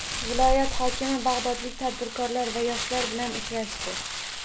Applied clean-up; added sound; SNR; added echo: none; Crumpling, crinkling; 2 dB; none.